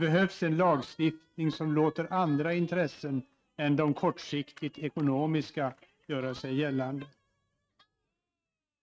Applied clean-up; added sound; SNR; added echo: neural mask model RNNoise.